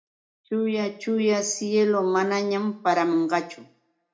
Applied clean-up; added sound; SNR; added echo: none; none; none; reverberation time 0.3 s.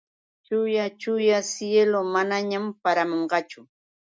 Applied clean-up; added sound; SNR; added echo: none; none; none; none.